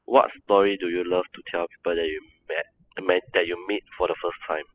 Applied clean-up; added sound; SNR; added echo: classical method spectral subtraction.